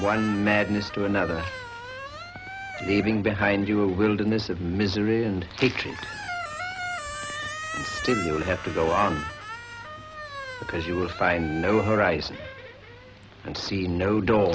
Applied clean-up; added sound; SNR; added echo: none; Squeak; 11 dB; none.